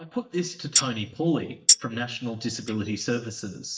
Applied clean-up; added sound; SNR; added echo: neural mask model DeepFilterNet 3.